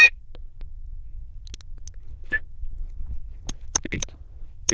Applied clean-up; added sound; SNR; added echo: neural diffusion model UNIVERSE++.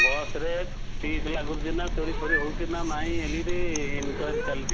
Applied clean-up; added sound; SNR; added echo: none; Cat; -4 dB; none.